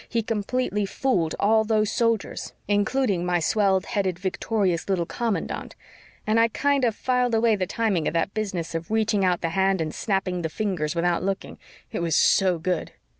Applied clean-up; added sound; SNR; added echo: none; none; none; none.